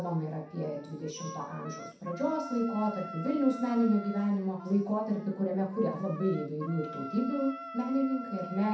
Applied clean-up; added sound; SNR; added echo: none; Wind instrument, woodwind instrument; 13 dB; reverberation time 0.6 s.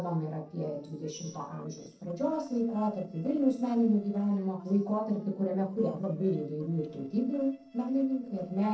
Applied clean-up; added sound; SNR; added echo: neural separator model SepFormer DNS4.